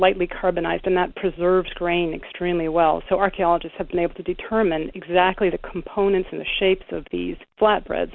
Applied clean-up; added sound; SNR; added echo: none; none; none; none.